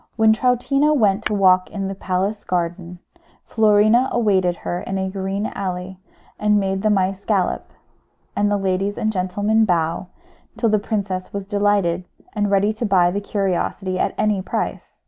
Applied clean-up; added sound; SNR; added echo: none; Tap / Hammer; 15 dB; none.